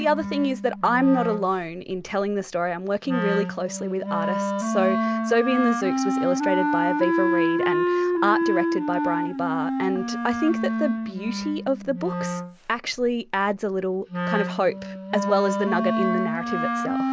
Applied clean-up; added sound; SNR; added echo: none; Wind instrument, woodwind instrument; 1 dB; none.